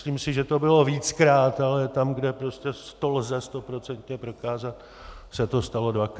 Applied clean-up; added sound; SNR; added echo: none; none; none; none.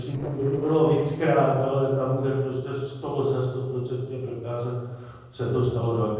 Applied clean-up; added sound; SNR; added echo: neural separator model SepFormer DNS4.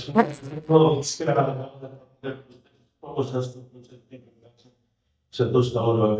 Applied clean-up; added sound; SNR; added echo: neural mask model DeepFilterNet 3.